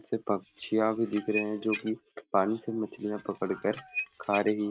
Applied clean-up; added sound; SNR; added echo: none; Squeak / Dishes, pots, and pans; 11 dB; none.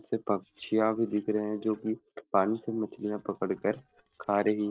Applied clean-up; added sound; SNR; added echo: neural separator model SepFormer DNS4.